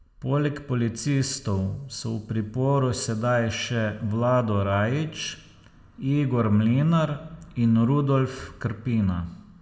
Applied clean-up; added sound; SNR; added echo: none; none; none; reverberation time 0.9 s.